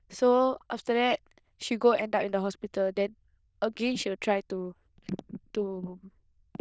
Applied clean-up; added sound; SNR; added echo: neural diffusion model UNIVERSE++.